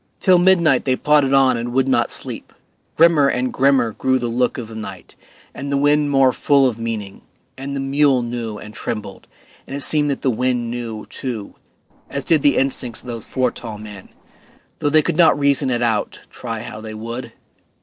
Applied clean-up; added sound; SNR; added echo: neural separator model SepFormer DNS4.